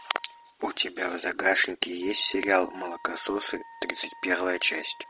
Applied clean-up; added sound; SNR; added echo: none; Wind instrument, woodwind instrument; 19 dB; none.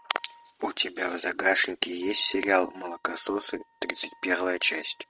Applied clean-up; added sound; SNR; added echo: neural mask model RNNoise.